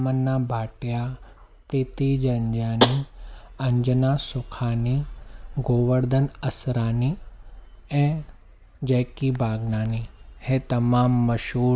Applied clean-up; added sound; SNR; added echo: none; Tap; 3 dB; none.